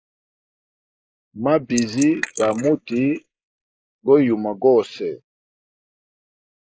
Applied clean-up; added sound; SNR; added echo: neural mask model Resemble Enhance denoiser.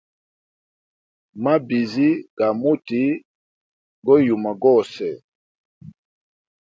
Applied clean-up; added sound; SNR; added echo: none; none; none; none.